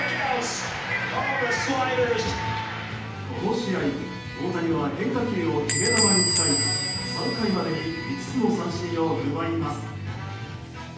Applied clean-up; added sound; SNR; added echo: none; Squeak / Bell; 5 dB; reverberation time 0.9 s.